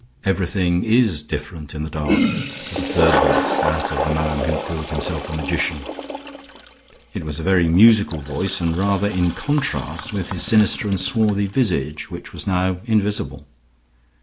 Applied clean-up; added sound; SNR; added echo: none; Toilet flush; 5 dB; none.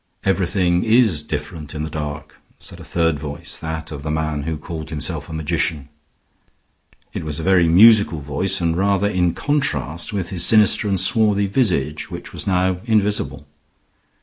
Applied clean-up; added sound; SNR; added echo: none; none; none; none.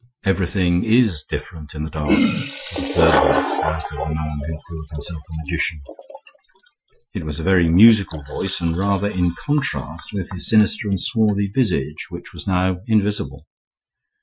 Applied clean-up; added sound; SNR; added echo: classical method Wiener filter.